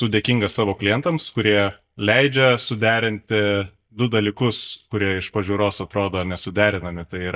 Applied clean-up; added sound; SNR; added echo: neural mask model DeepFilterNet 3.